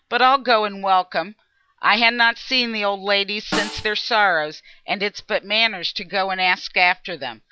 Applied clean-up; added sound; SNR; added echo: none; Snare drum; 14 dB; none.